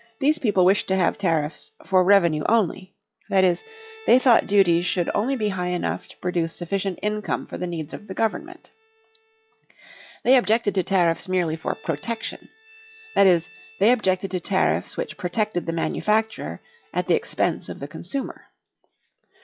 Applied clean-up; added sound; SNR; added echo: classical method log-MMSE.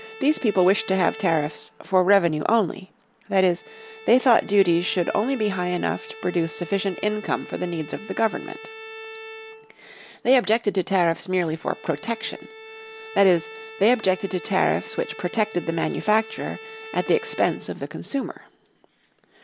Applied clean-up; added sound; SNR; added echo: none; Bowed string instrument; 17 dB; none.